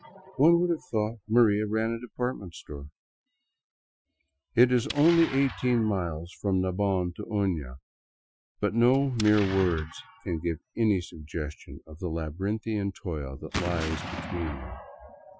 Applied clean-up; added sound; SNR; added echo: classical method Wiener filter.